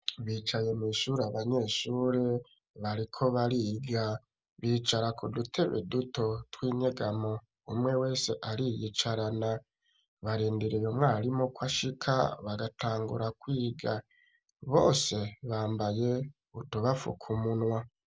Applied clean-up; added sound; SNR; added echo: none; none; none; none.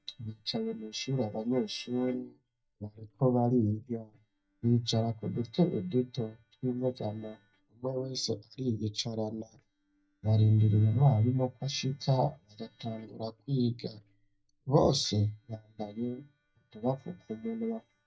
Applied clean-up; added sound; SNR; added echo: neural mask model DeepFilterNet 3.